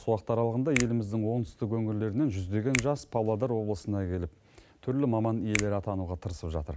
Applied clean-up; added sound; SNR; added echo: none; Finger snapping; 10 dB; none.